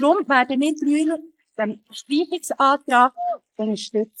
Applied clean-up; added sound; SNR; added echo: neural mask model Resemble Enhance denoiser.